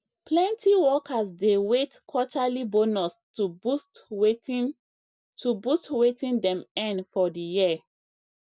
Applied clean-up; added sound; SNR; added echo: none; none; none; none.